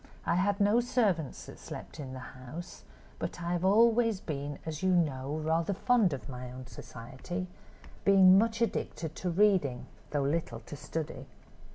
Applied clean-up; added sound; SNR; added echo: none; none; none; none.